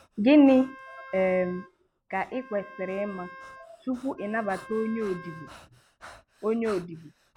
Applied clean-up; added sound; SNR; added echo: none; Wind instrument, woodwind instrument + Breathing; 19 dB; none.